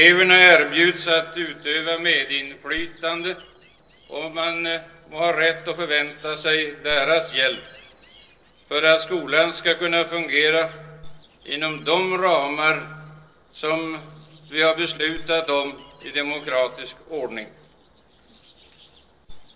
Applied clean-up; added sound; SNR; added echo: neural separator model SepFormer DNS4.